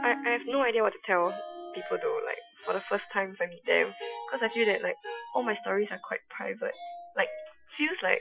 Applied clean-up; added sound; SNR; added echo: classical method Wiener filter.